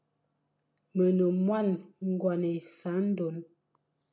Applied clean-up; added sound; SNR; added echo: none; none; none; none.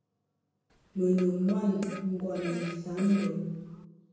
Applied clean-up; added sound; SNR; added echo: none; Fart; 14 dB; reverberation time 1.0 s.